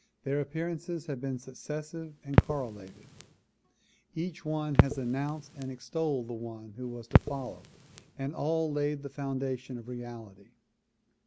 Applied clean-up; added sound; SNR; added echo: none; Crackle; -3 dB; none.